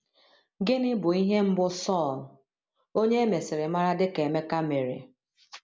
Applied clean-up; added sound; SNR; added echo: none; none; none; none.